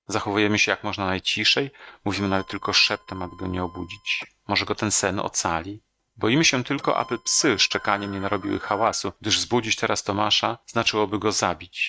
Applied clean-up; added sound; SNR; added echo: neural mask model RNNoise.